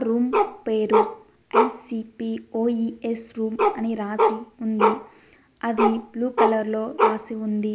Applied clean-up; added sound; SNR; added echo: none; Bark; -3 dB; none.